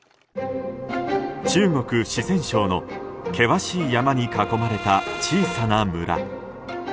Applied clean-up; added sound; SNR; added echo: none; Brass instrument; 13 dB; none.